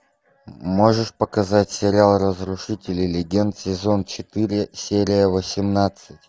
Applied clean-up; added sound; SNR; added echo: none; none; none; none.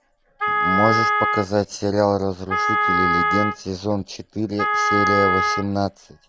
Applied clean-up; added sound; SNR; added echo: none; Wind instrument, woodwind instrument; -1 dB; none.